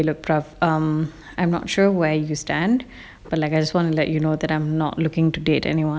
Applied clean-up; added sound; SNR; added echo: none; none; none; none.